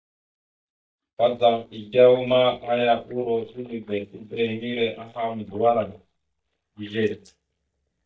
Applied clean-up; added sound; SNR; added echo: neural mask model DeepFilterNet 3.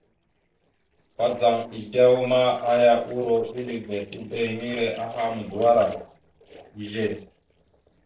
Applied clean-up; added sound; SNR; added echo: neural separator model SepFormer DNS4.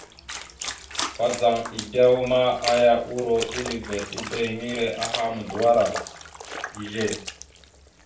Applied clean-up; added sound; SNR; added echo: none; Trickle, dribble / Splash, splatter; 11 dB; reverberation time 0.3 s.